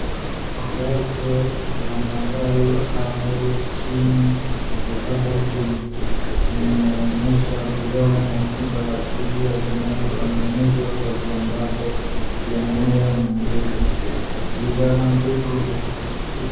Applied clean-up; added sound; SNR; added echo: none; Insect; -2 dB; reverberation time 1.1 s.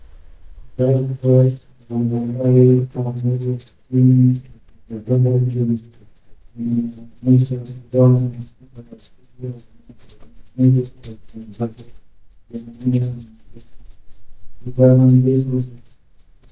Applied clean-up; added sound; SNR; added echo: neural mask model DeepFilterNet 3.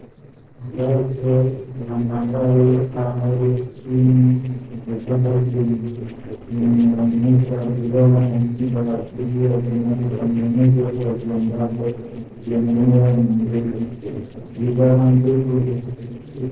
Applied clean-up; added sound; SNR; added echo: neural separator model SepFormer DNS4.